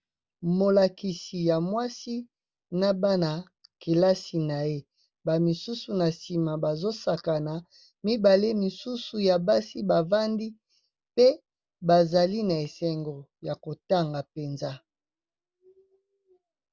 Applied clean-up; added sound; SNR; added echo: none; none; none; none.